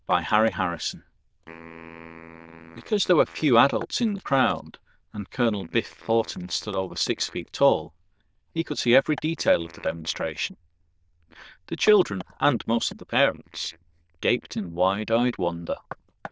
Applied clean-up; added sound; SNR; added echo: neural diffusion model UNIVERSE++.